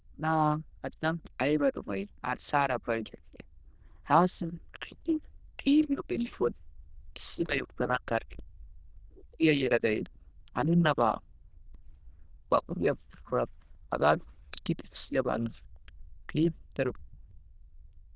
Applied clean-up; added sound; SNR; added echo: neural diffusion model UNIVERSE++.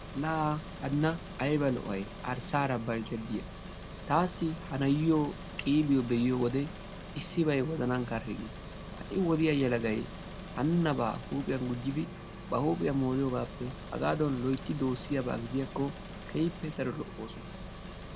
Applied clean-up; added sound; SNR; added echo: none; Engine; 11 dB; none.